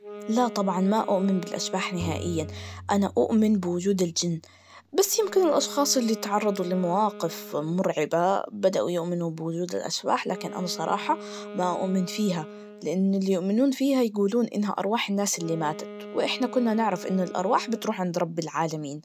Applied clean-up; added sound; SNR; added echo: none; Tabla + Wind instrument, woodwind instrument; 15 dB; none.